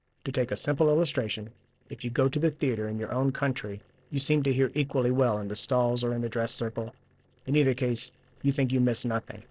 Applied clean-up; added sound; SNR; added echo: neural separator model SepFormer DNS4.